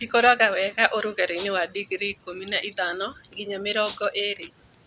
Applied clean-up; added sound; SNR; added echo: none; Rattle (instrument); 10 dB; none.